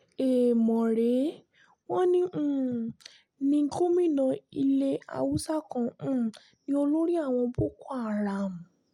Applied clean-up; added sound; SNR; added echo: none; none; none; none.